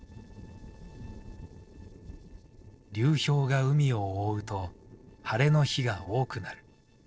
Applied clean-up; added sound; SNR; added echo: neural separator model SepFormer DNS4.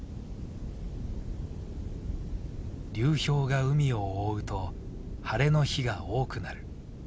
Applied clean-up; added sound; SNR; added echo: none; none; none; none.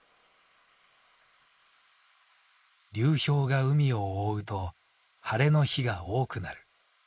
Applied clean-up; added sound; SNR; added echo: neural mask model Resemble Enhance denoiser.